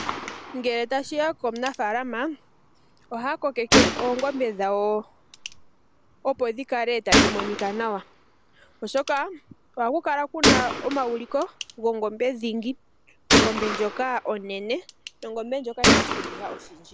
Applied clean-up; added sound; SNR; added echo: none; Gunshot, gunfire; -1 dB; none.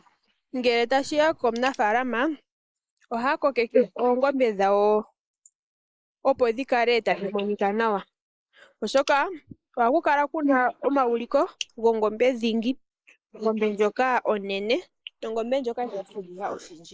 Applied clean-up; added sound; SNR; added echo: neural mask model Resemble Enhance denoiser.